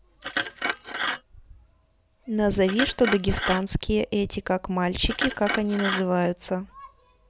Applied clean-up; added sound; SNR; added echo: none; Glass; 7 dB; none.